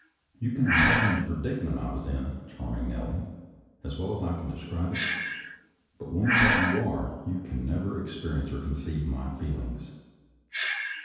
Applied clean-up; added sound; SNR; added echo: none; Breathing; 3 dB; reverberation time 1.2 s.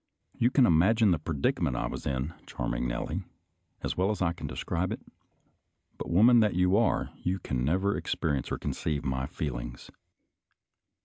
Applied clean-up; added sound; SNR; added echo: none; none; none; none.